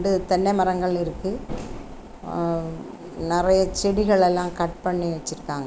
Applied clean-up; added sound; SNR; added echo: none; none; none; none.